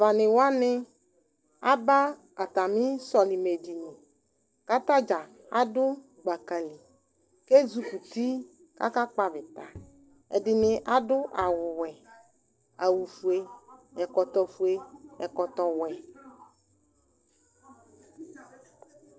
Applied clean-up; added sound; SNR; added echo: neural separator model SepFormer DNS4.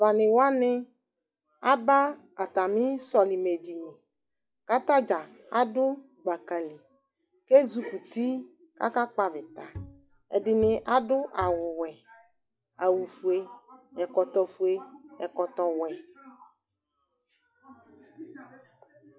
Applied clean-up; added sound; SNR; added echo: classical method log-MMSE.